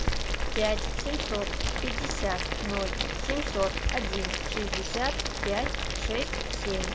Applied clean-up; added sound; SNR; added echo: none; Boiling; -4 dB; none.